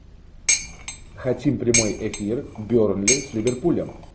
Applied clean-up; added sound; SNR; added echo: none; Dishes, pots, and pans; 2 dB; none.